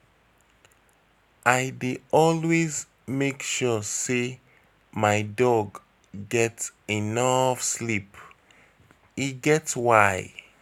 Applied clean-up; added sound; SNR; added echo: none; none; none; none.